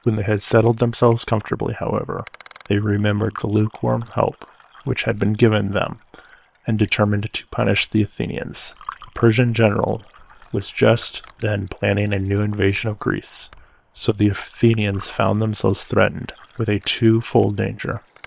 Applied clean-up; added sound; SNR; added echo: neural separator model SepFormer WHAM!.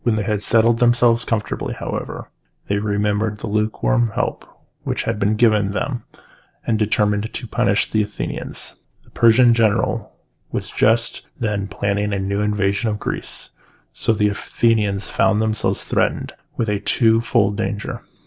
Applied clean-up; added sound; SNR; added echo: none; none; none; none.